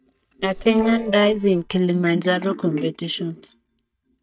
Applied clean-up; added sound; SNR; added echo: neural mask model DeepFilterNet 3.